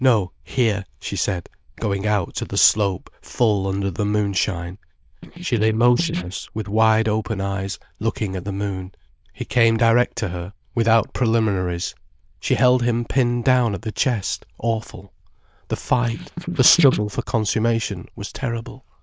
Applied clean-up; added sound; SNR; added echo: neural diffusion model UNIVERSE++.